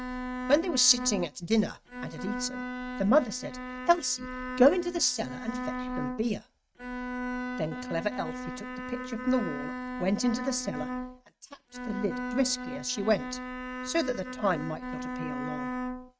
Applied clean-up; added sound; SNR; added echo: neural mask model RNNoise.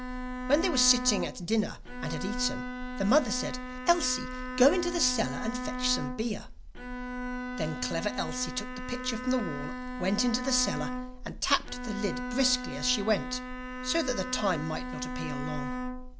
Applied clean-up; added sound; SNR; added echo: none; Bowed string instrument; 6 dB; none.